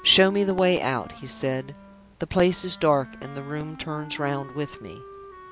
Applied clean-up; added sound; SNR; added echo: none; Wind instrument, woodwind instrument; 18 dB; none.